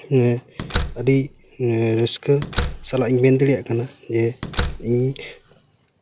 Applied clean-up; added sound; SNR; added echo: none; Slam; 8 dB; none.